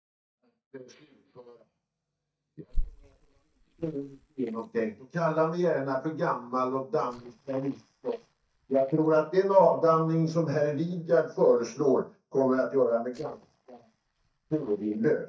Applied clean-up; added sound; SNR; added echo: neural mask model DeepFilterNet 3.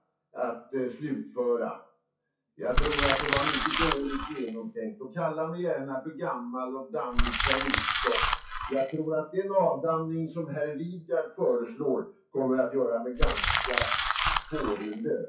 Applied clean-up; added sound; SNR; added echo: classical method WPE with log-MMSE.